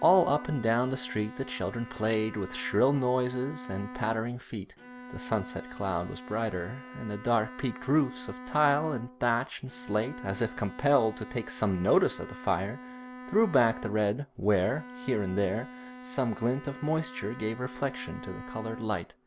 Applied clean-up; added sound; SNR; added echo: none; Bowed string instrument; 15 dB; none.